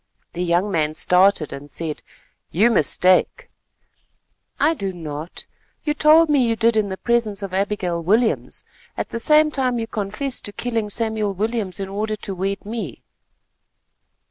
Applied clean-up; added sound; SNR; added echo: none; none; none; none.